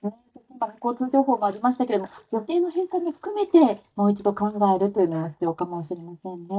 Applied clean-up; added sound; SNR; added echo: neural mask model DeepFilterNet 3.